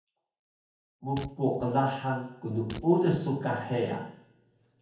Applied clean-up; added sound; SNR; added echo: none; Fart; 17 dB; reverberation time 0.7 s.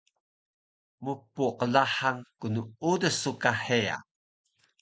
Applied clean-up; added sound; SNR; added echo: none; none; none; none.